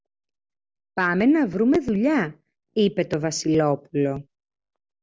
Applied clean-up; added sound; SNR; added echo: none; none; none; none.